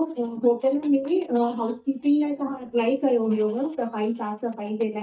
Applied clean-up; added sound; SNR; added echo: neural mask model DeepFilterNet 3.